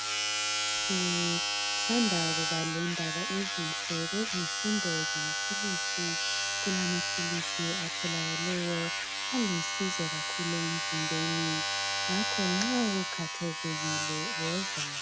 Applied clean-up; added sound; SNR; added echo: none; Domestic sounds, home sounds; -3 dB; none.